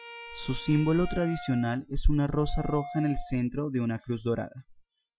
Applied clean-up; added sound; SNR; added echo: classical method Wiener filter.